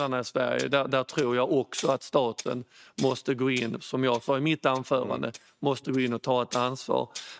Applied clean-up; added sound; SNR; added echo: neural mask model RNNoise.